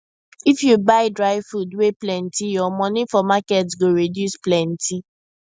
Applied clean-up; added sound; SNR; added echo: none; none; none; none.